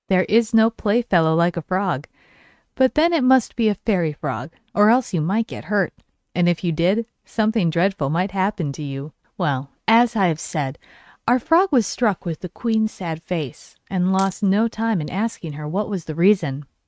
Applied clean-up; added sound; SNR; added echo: neural mask model RNNoise.